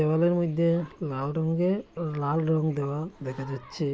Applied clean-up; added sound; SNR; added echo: none; none; none; none.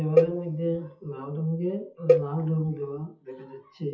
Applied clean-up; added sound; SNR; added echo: classical method WPE with log-MMSE.